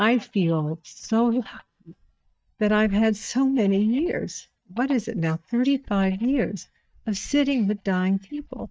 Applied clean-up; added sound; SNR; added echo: neural mask model DeepFilterNet 3.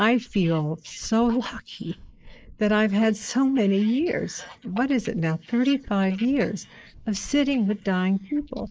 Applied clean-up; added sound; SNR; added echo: neural mask model Resemble Enhance denoiser.